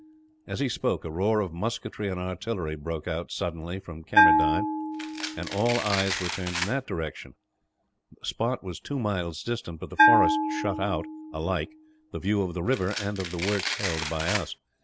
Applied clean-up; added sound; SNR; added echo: none; Domestic sounds, home sounds + Bell; 0 dB; none.